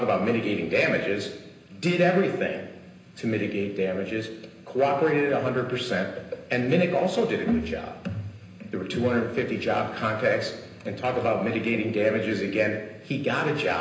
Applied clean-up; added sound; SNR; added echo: none; none; none; reverberation time 0.9 s.